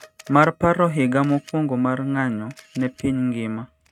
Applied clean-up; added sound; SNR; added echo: neural mask model RNNoise.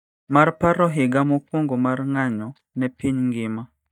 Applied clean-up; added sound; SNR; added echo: neural mask model DeepFilterNet 3.